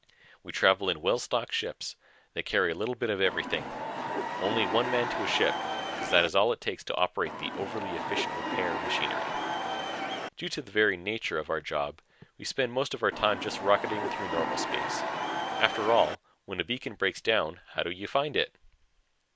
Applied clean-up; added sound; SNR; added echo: none; Crowd / Cheering; 2 dB; none.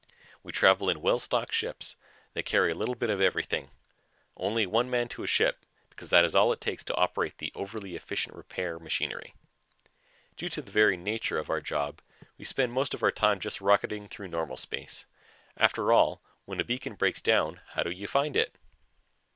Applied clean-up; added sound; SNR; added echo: none; none; none; none.